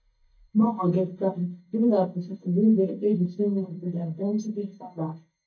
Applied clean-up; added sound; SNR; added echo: neural mask model DeepFilterNet 3.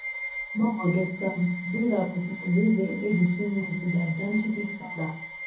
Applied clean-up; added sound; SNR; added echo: none; Bowed string instrument; 5 dB; reverberation time 0.6 s.